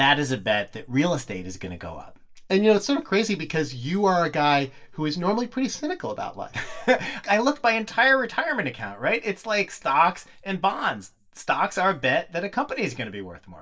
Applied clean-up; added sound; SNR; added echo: none; none; none; reverberation time 0.2 s.